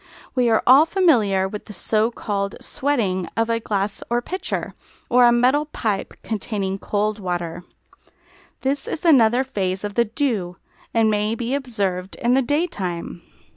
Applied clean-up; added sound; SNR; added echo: none; none; none; none.